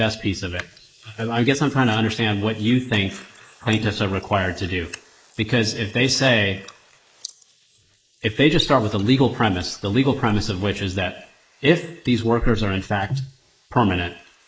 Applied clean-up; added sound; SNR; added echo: neural mask model Resemble Enhance denoiser.